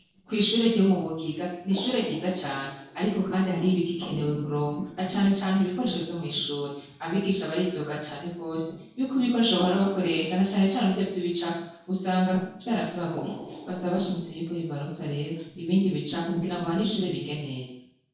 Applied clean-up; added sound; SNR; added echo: neural separator model SepFormer DNS4.